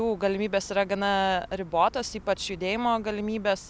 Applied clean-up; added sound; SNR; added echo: none; none; none; none.